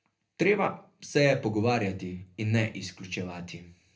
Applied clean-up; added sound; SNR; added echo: none; none; none; reverberation time 0.3 s.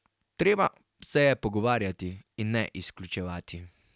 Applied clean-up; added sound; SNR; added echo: none; none; none; none.